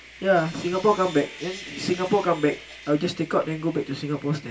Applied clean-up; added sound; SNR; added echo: none; Sawing; 17 dB; reverberation time 0.2 s.